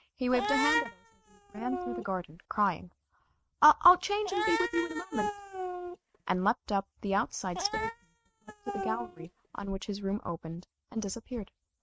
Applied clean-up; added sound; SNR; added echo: neural mask model RNNoise.